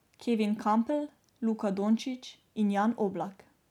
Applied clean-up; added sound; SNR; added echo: none; none; none; none.